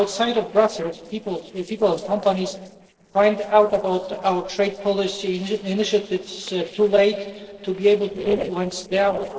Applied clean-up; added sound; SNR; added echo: neural separator model SepFormer DNS4.